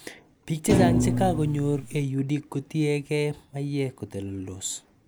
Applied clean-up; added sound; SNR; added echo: none; Thump, thud; -3 dB; none.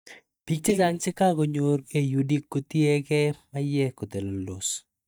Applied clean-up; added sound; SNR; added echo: neural mask model DeepFilterNet 3.